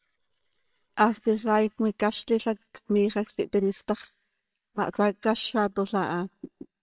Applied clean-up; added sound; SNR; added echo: neural separator model SepFormer WHAMR!.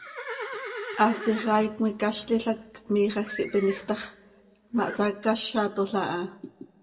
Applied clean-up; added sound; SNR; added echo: none; Livestock, farm animals, working animals; 13 dB; reverberation time 0.8 s.